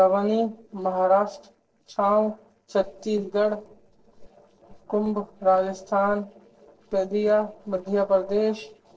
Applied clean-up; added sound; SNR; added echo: neural separator model SepFormer DNS4.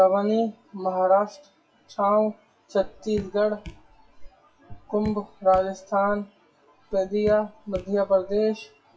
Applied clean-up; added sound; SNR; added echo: classical method WPE with log-MMSE.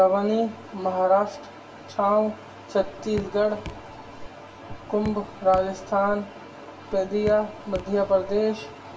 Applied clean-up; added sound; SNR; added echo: none; Raindrop / Drip; 14 dB; reverberation time 0.2 s.